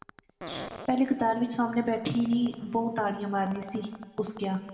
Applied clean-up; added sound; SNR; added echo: none; Fart; 18 dB; reverberation time 1.5 s.